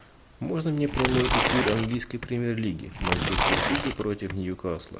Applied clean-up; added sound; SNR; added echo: none; Tearing; 0 dB; none.